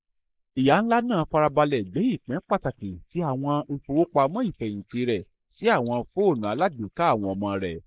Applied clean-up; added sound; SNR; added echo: neural mask model Resemble Enhance denoiser.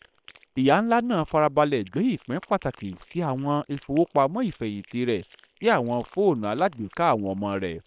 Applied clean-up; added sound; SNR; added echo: neural separator model SepFormer WHAM!.